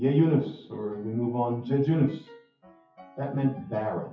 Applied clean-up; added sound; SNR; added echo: classical method WPE with log-MMSE.